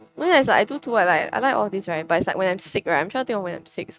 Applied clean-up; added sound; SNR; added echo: neural mask model RNNoise.